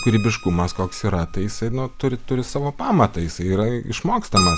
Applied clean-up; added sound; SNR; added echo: none; Keyboard (musical); 10 dB; none.